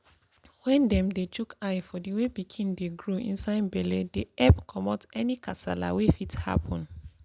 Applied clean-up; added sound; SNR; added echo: none; none; none; none.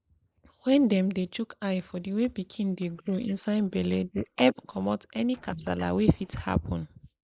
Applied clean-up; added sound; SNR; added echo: neural mask model Resemble Enhance denoiser.